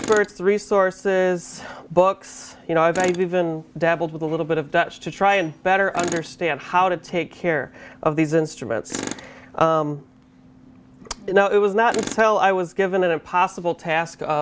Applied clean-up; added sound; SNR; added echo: none; Tools; 18 dB; none.